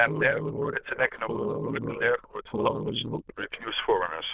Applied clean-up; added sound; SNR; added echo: neural diffusion model UNIVERSE++.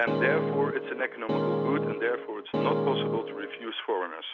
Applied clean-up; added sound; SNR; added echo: none; Keyboard (musical); -2 dB; none.